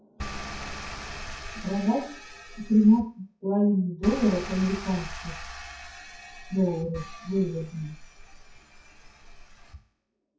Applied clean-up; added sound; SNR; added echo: classical method WPE with log-MMSE.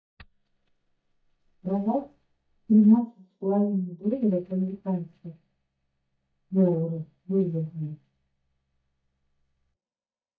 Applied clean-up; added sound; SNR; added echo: neural mask model DeepFilterNet 3.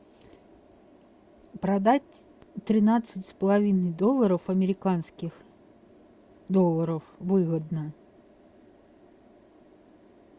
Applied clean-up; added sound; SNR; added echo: none; none; none; none.